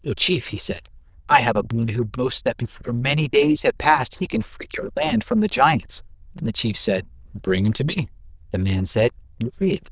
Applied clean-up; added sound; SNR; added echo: neural diffusion model UNIVERSE++.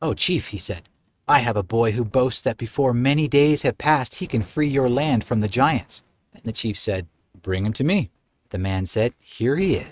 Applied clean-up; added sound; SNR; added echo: neural mask model RNNoise.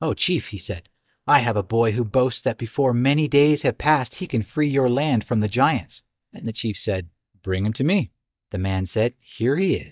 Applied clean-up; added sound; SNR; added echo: neural mask model DeepFilterNet 3.